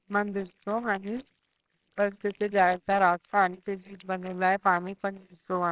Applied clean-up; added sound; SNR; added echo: neural separator model SepFormer WHAMR!.